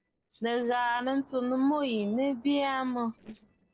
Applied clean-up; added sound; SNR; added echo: neural separator model SepFormer DNS4.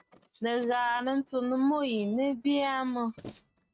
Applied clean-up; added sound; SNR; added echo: neural mask model RNNoise.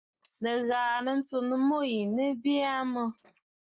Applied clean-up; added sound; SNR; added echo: neural mask model Resemble Enhance denoiser.